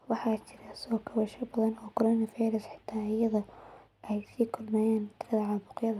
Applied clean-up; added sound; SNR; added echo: none; none; none; none.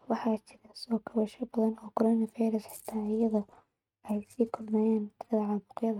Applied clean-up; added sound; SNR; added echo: neural mask model RNNoise.